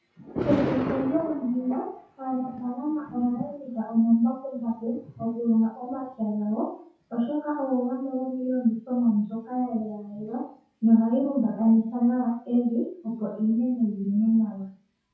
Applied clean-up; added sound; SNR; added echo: classical method WPE with log-MMSE.